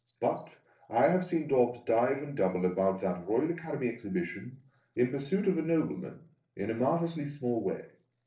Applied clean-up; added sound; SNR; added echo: neural separator model SepFormer DNS4.